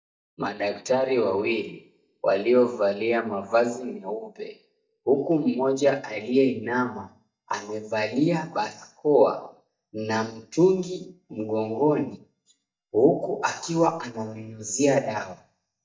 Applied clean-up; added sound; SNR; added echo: neural mask model DeepFilterNet 3.